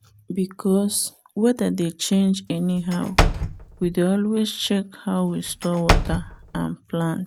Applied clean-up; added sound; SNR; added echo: none; Slam / Wood; 2 dB; none.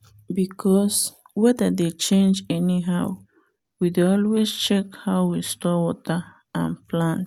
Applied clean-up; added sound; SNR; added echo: none; none; none; none.